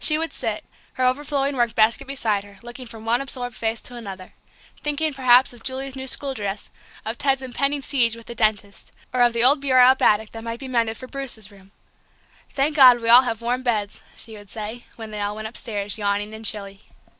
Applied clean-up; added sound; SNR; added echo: none; none; none; none.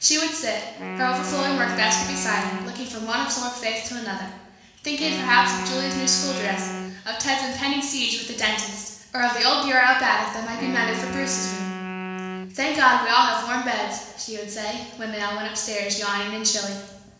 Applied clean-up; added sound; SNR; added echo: none; Wind instrument, woodwind instrument; 9 dB; reverberation time 1.1 s.